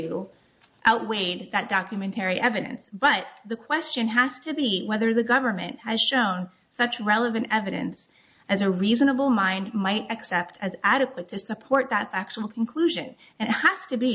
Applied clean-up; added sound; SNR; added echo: none; none; none; none.